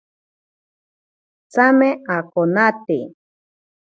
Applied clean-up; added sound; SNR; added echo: none; none; none; none.